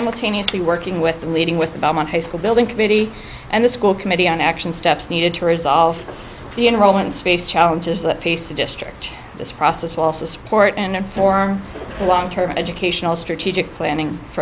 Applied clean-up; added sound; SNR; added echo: none; none; none; none.